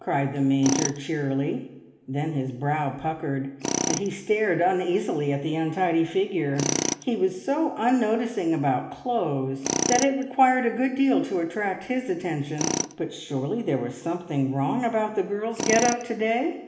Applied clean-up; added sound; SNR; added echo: none; Tools; 9 dB; reverberation time 1.1 s.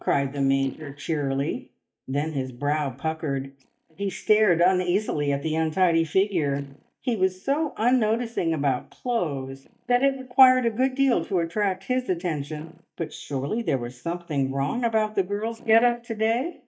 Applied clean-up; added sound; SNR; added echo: neural mask model DeepFilterNet 3.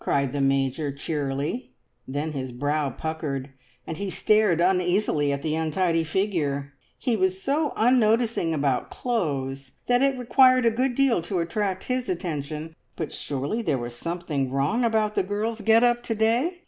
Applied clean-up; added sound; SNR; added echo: none; none; none; none.